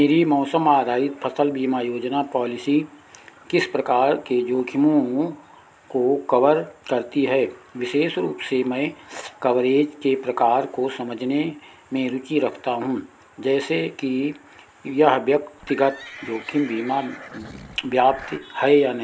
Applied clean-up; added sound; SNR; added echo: none; Livestock, farm animals, working animals; 18 dB; none.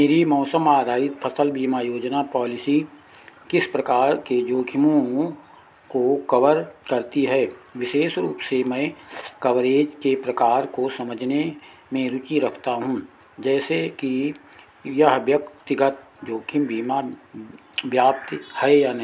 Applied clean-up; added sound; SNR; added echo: none; none; none; none.